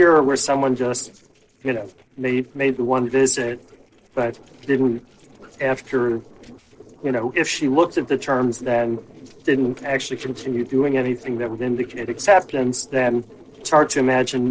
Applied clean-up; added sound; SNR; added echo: neural separator model SepFormer DNS4.